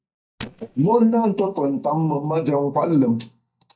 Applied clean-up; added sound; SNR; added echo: neural mask model DeepFilterNet 3.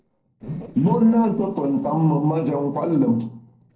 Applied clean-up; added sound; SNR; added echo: neural separator model SepFormer DNS4.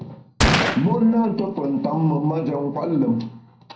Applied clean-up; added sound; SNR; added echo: none; Gunshot, gunfire; 0 dB; reverberation time 0.6 s.